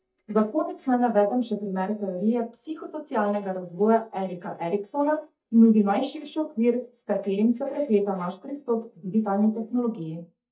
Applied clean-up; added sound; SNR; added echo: neural mask model DeepFilterNet 3.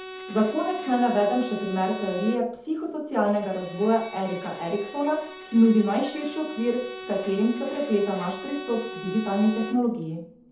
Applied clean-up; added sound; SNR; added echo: none; Bowed string instrument; 14 dB; reverberation time 0.6 s.